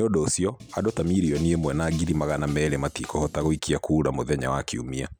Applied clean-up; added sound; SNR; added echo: none; Drum kit; 18 dB; none.